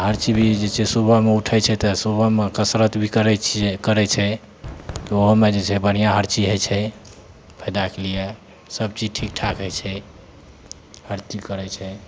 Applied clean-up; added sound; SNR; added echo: none; Fireworks; 20 dB; none.